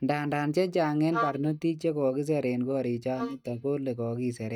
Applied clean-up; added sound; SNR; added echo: neural mask model DeepFilterNet 3.